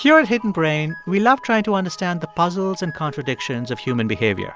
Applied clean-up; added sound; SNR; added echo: none; none; none; none.